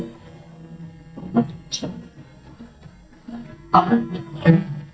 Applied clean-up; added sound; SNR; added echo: neural mask model DeepFilterNet 3.